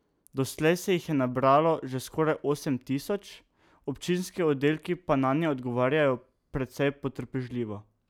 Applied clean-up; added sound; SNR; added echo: none; none; none; none.